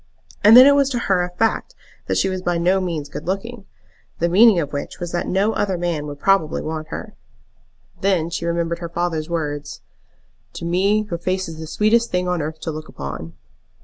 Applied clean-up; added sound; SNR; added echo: none; none; none; none.